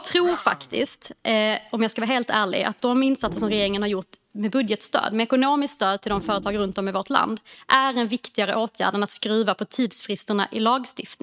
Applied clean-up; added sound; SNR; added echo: neural mask model RNNoise.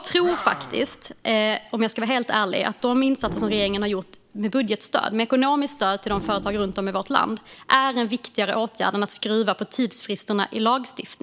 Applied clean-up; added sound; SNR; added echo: none; Animal; 17 dB; none.